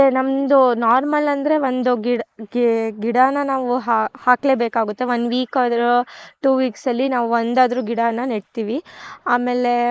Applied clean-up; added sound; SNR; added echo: neural mask model Resemble Enhance denoiser.